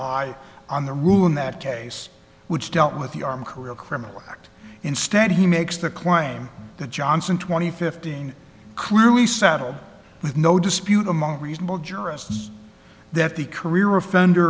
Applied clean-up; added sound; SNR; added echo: none; none; none; none.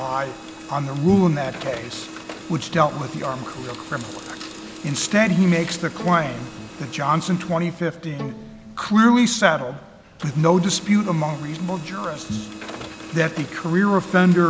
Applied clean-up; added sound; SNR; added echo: none; Printer + Bowed string instrument; 16 dB; none.